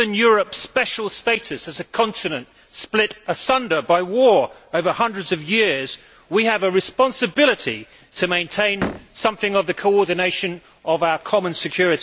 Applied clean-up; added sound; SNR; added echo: none; Slam; 11 dB; none.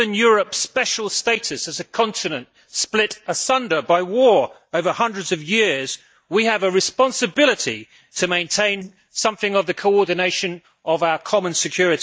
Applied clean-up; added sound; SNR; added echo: neural mask model DeepFilterNet 3.